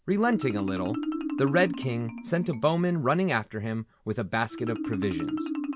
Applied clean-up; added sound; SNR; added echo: none; Marimba, xylophone; 7 dB; none.